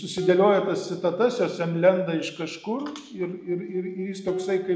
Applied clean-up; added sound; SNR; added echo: none; Dishes, pots, and pans; 13 dB; none.